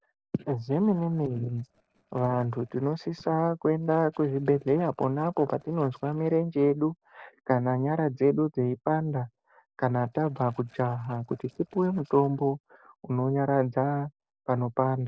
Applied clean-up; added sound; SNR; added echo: neural separator model SepFormer DNS4.